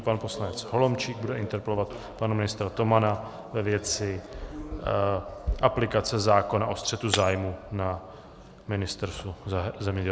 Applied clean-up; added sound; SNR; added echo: none; Shatter; 13 dB; none.